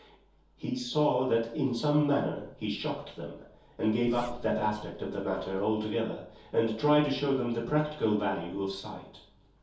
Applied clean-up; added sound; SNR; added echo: none; Zipper (clothing); 11 dB; reverberation time 0.6 s.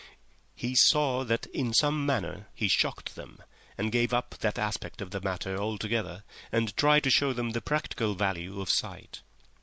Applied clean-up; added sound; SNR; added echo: none; none; none; none.